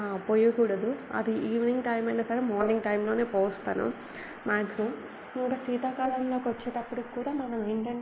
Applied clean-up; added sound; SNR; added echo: neural mask model Resemble Enhance denoiser.